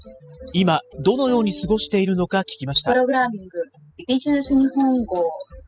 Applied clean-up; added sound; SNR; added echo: classical method spectral subtraction.